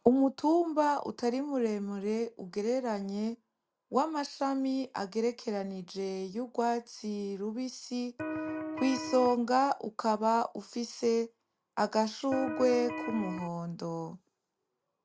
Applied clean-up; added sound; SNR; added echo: none; Electric guitar; 5 dB; none.